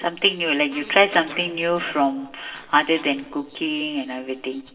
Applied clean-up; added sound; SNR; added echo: neural separator model SepFormer DNS4.